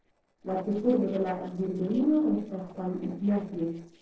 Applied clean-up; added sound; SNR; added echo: neural separator model SepFormer DNS4.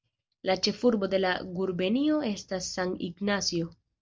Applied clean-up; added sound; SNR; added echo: none; none; none; none.